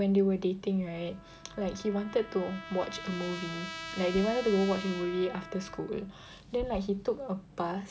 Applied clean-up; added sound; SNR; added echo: none; Trumpet; 14 dB; none.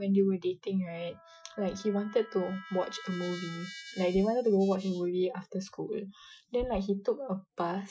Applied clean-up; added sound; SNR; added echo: classical method Wiener filter.